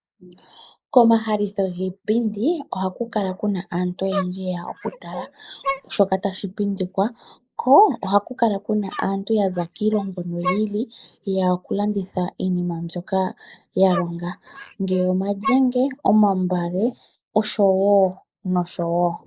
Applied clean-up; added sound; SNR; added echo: neural mask model Resemble Enhance denoiser.